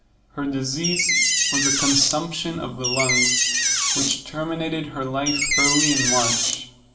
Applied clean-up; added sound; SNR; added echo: none; Door; -5 dB; reverberation time 0.9 s.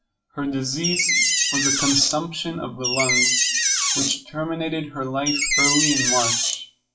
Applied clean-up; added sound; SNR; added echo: classical method WPE with log-MMSE.